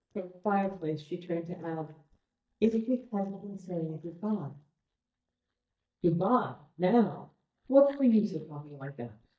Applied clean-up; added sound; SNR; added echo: neural mask model DeepFilterNet 3.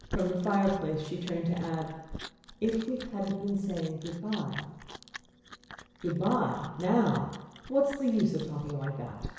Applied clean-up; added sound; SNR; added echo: none; Chewing, mastication; 14 dB; reverberation time 1.0 s.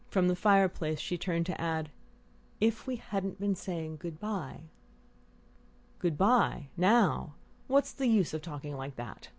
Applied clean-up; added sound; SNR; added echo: none; none; none; none.